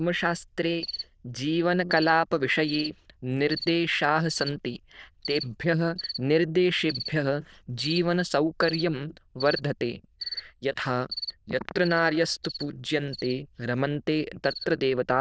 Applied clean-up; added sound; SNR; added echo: neural diffusion model UNIVERSE++.